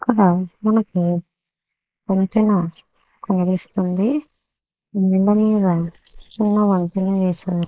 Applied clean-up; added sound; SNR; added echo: neural mask model Resemble Enhance denoiser.